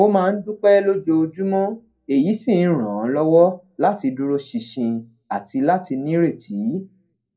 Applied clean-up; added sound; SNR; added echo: none; none; none; reverberation time 0.2 s.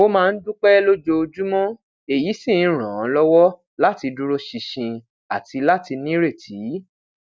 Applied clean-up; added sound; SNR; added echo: none; none; none; none.